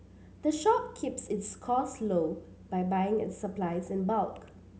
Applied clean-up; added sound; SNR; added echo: none; none; none; none.